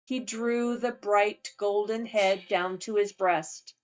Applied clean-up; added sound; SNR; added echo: neural mask model DeepFilterNet 3.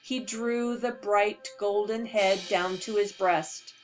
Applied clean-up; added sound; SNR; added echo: none; Crash cymbal + Keyboard (musical); 18 dB; none.